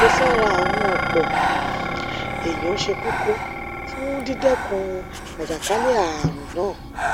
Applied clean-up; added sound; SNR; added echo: none; Dishes, pots, and pans + Breathing; 0 dB; none.